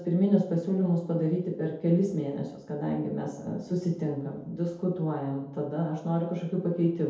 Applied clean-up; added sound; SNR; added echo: none; none; none; reverberation time 0.8 s.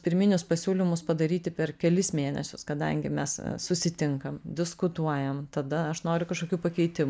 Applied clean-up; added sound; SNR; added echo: none; none; none; none.